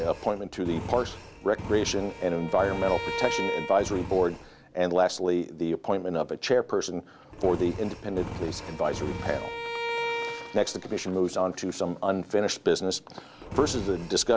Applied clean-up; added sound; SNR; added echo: none; Engine + Bowed string instrument; 9 dB; none.